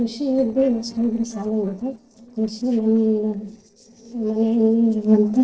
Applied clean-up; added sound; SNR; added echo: neural separator model SepFormer DNS4.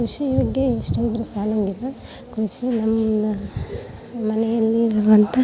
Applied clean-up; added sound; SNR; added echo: none; none; none; none.